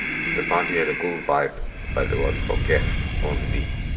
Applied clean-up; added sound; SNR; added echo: none; Breathing; -1 dB; reverberation time 2.4 s.